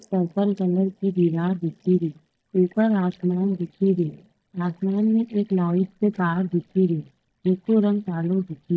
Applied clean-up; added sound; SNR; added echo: neural mask model DeepFilterNet 3.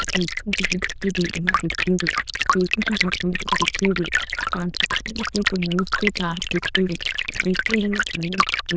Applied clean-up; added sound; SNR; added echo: neural diffusion model UNIVERSE++.